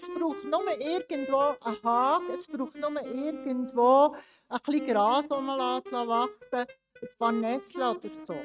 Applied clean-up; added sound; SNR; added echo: neural mask model RNNoise.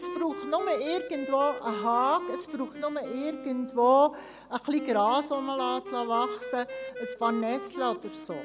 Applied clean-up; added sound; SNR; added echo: none; Wind instrument, woodwind instrument; 10 dB; none.